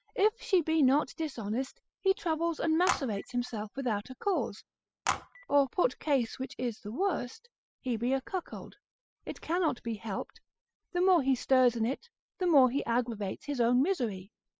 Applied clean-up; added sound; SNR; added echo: classical method spectral subtraction.